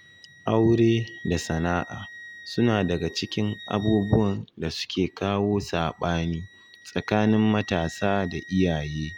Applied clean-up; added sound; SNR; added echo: none; Wind instrument, woodwind instrument; 20 dB; none.